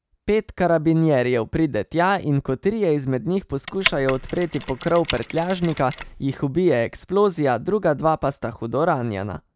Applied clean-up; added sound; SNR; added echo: none; Mechanisms; 10 dB; none.